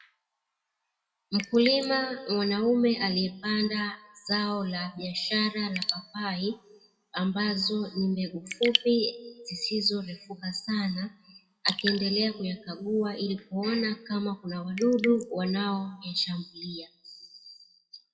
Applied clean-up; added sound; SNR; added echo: classical method WPE with log-MMSE.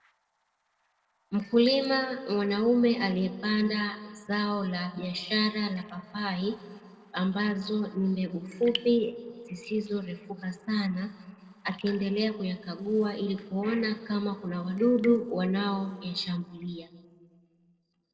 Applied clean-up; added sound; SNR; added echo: neural separator model SepFormer DNS4.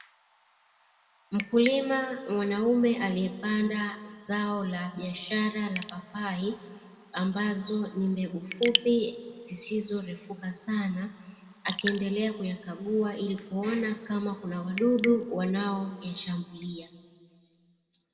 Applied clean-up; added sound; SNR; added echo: none; Raindrop / Drip; 12 dB; reverberation time 1.5 s.